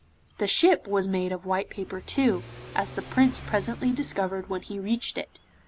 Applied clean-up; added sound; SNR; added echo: none; Accelerating, revving, vroom / Car; 17 dB; none.